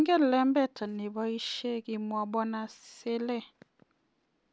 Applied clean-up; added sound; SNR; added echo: none; none; none; none.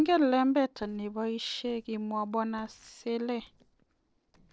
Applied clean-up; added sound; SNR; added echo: neural separator model SepFormer DNS4.